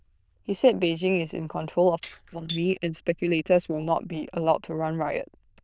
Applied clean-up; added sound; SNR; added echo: neural diffusion model UNIVERSE++.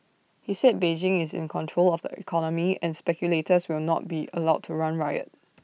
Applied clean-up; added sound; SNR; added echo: none; none; none; none.